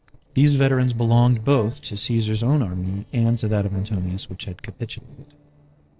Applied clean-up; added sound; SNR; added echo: neural separator model SepFormer DNS4.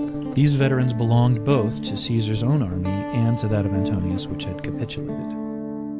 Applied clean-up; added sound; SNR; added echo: none; Guitar; 7 dB; none.